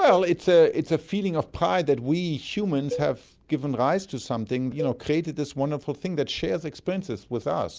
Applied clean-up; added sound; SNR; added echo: none; Cowbell; 15 dB; none.